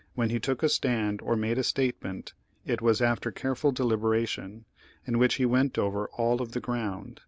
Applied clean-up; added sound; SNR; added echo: none; none; none; none.